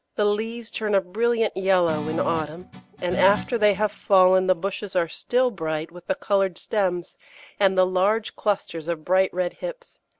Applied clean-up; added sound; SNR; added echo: none; Guitar; 12 dB; none.